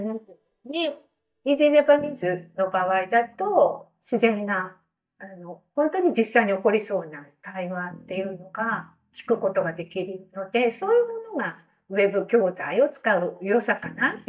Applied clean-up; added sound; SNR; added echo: neural mask model DeepFilterNet 3.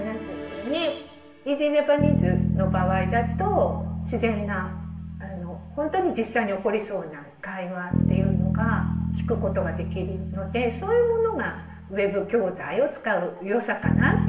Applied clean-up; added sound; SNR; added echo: none; Bass guitar; 1 dB; reverberation time 0.9 s.